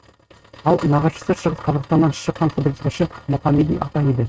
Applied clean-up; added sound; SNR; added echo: neural mask model RNNoise.